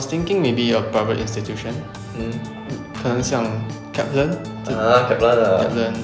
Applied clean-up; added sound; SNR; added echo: none; Organ; 11 dB; none.